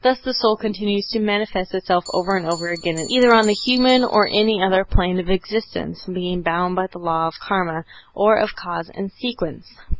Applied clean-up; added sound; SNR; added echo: none; Bell; 14 dB; none.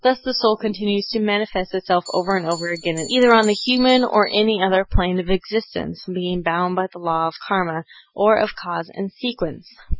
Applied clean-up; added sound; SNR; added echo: classical method Wiener filter.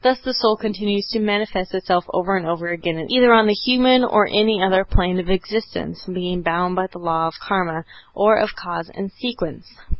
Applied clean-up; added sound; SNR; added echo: none; none; none; none.